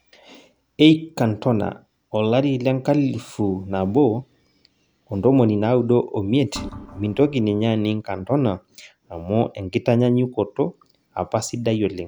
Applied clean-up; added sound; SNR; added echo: none; Organ; 16 dB; none.